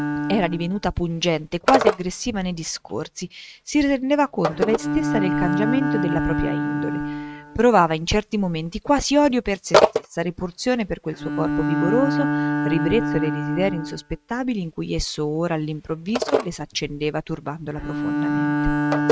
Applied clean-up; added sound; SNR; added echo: neural mask model RNNoise.